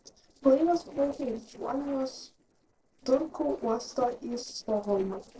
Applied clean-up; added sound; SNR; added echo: neural separator model SepFormer DNS4.